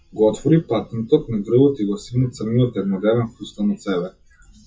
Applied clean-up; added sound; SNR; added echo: classical method WPE with log-MMSE.